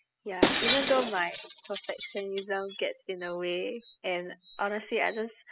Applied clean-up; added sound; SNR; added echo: classical method spectral subtraction.